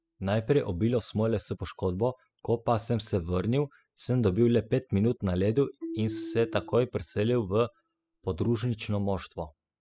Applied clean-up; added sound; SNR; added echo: classical method spectral subtraction.